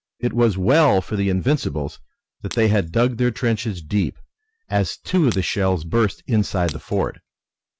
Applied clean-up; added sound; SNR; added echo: none; Shatter; 19 dB; none.